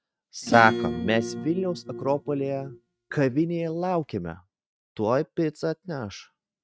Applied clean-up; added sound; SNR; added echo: neural mask model RNNoise.